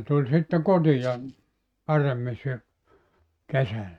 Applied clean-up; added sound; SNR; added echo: neural mask model RNNoise.